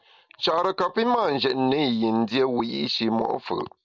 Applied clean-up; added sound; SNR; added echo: none; none; none; none.